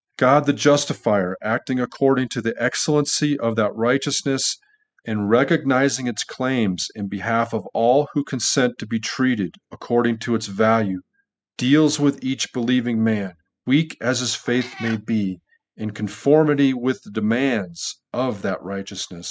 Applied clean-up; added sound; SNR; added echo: classical method spectral subtraction.